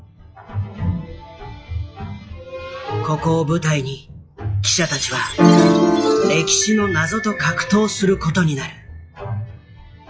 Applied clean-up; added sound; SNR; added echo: classical method log-MMSE.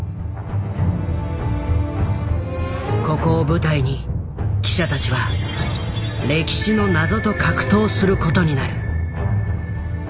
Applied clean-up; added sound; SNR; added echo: none; none; none; none.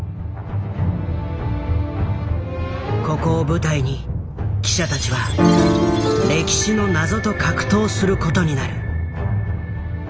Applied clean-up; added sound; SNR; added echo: none; Piano; 1 dB; none.